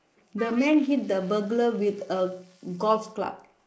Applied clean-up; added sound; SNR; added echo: neural mask model Resemble Enhance denoiser.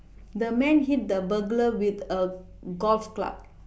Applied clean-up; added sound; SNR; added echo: none; none; none; none.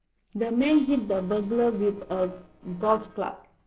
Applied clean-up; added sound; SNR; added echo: neural separator model SepFormer DNS4.